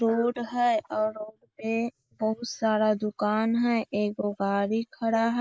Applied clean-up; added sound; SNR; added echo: neural mask model Resemble Enhance denoiser.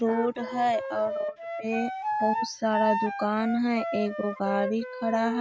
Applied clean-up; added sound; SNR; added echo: none; Wind instrument, woodwind instrument; 4 dB; none.